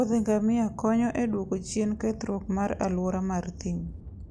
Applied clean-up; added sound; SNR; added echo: none; Aircraft; 15 dB; none.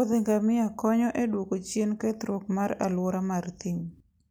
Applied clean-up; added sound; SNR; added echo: none; none; none; none.